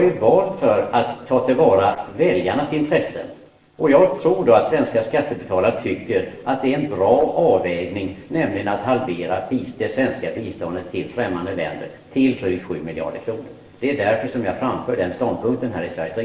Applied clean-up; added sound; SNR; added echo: neural separator model SepFormer DNS4.